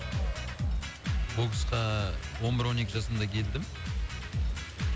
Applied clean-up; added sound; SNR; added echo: none; Truck; 11 dB; none.